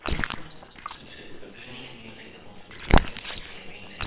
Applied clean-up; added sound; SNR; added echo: neural separator model SepFormer WHAMR!.